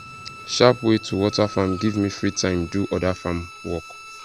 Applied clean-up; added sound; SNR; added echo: none; Bowed string instrument; 17 dB; none.